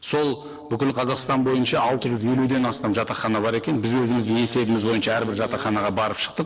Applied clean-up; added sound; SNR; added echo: neural separator model SepFormer DNS4.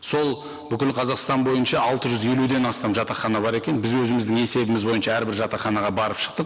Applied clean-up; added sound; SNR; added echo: none; none; none; none.